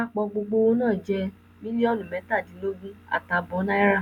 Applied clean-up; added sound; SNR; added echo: none; none; none; none.